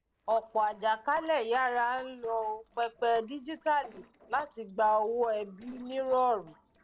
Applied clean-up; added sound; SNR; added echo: neural separator model SepFormer DNS4.